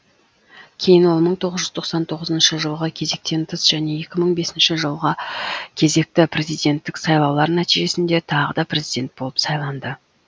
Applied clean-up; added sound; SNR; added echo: none; none; none; none.